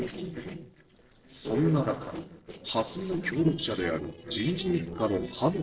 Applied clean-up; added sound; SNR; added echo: neural separator model SepFormer DNS4.